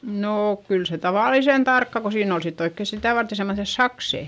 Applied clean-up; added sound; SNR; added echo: none; none; none; none.